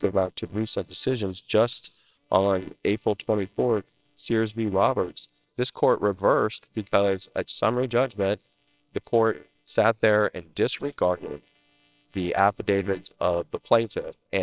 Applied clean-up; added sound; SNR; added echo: neural separator model SepFormer WHAMR!.